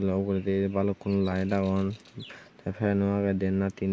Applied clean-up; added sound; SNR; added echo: none; none; none; none.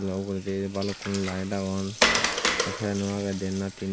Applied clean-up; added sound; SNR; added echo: none; Water; 0 dB; none.